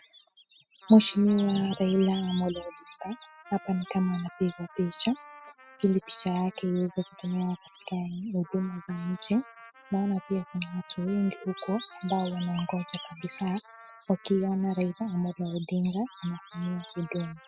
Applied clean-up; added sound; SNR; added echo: classical method spectral subtraction.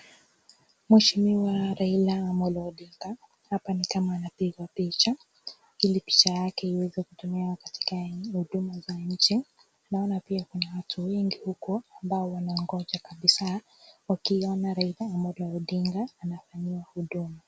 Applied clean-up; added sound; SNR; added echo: none; none; none; none.